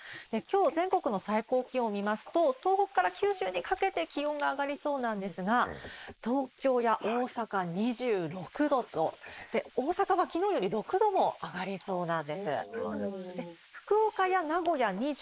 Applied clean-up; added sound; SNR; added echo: neural mask model Resemble Enhance denoiser.